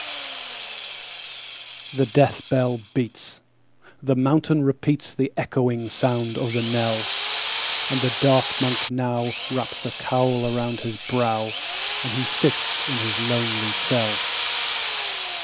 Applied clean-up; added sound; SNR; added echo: none; Drill; 2 dB; none.